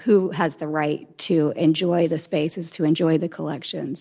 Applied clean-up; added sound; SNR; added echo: none; none; none; none.